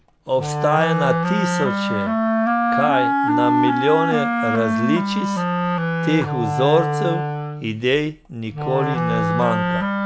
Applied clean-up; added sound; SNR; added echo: none; Wind instrument, woodwind instrument; -2 dB; none.